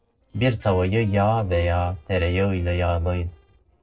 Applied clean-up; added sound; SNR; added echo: neural separator model SepFormer DNS4.